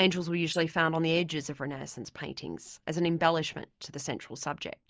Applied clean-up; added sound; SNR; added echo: neural mask model Resemble Enhance denoiser.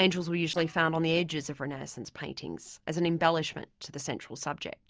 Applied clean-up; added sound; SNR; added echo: neural separator model SepFormer DNS4.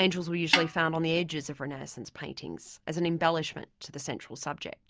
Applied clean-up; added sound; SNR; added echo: none; Snare drum; -2 dB; none.